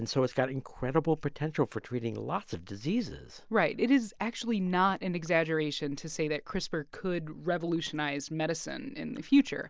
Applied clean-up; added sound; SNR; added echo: none; none; none; none.